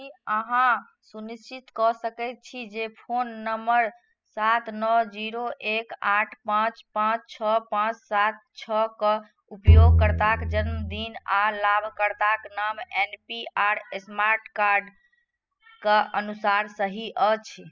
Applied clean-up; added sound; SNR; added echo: classical method spectral subtraction.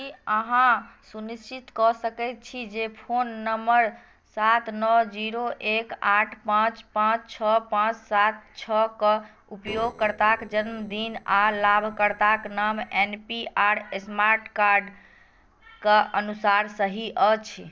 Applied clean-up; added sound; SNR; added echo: neural separator model SepFormer DNS4.